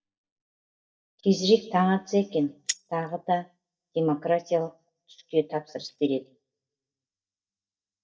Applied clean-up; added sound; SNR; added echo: neural mask model DeepFilterNet 3.